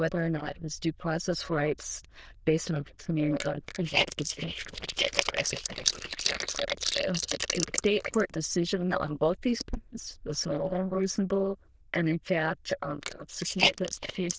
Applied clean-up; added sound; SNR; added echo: neural diffusion model UNIVERSE++.